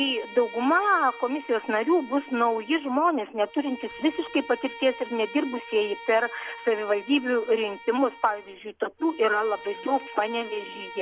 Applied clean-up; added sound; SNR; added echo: none; Bowed string instrument; 17 dB; none.